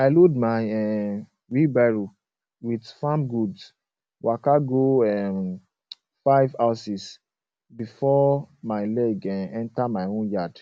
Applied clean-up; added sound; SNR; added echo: none; none; none; none.